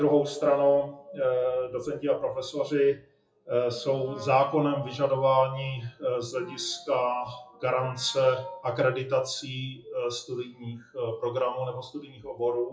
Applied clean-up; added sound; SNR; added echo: classical method WPE with log-MMSE.